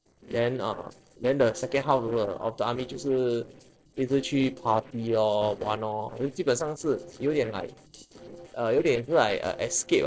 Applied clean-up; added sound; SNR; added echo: neural separator model SepFormer DNS4.